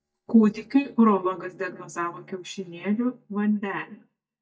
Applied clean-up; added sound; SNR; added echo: neural mask model DeepFilterNet 3.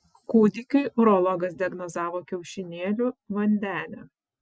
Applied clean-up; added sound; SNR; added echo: none; none; none; none.